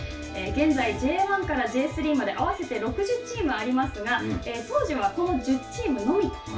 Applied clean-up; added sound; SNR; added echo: none; Alarm; 19 dB; reverberation time 0.3 s.